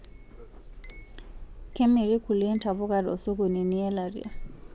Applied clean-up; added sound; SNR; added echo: none; Chink, clink; 8 dB; none.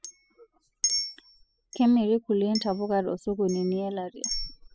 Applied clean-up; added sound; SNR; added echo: classical method spectral subtraction.